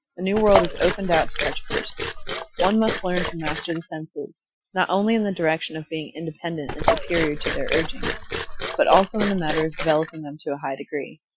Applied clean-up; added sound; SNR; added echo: classical method Wiener filter.